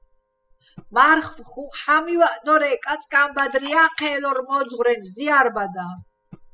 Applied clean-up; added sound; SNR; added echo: classical method spectral subtraction.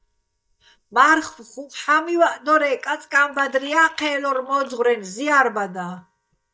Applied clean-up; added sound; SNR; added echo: neural mask model DeepFilterNet 3.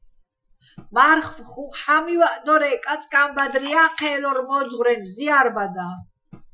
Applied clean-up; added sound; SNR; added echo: classical method Wiener filter.